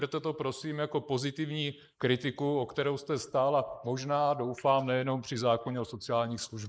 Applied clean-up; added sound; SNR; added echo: neural mask model Resemble Enhance denoiser.